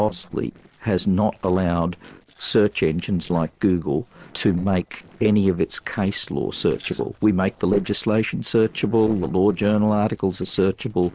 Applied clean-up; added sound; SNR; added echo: neural separator model SepFormer DNS4.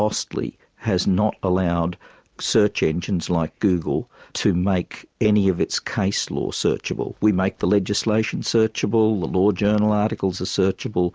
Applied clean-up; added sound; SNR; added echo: none; none; none; none.